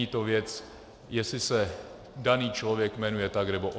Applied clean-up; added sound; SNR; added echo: none; none; none; none.